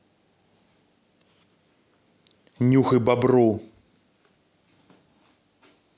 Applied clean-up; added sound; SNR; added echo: none; none; none; none.